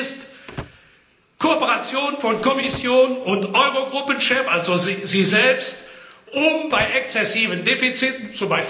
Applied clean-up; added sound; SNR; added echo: none; Slam / Wood; 20 dB; reverberation time 0.9 s.